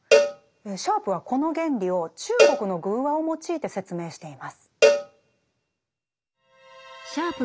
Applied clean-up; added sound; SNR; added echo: none; Cowbell; -3 dB; none.